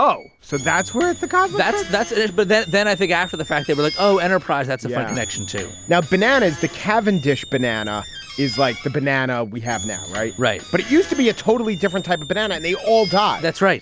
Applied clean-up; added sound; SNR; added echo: none; Squeak; 14 dB; none.